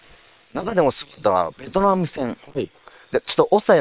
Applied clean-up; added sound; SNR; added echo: neural separator model SepFormer WHAM!.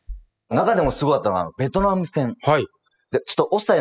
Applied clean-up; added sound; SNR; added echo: classical method spectral subtraction.